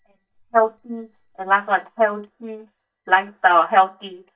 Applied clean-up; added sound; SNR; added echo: neural mask model DeepFilterNet 3.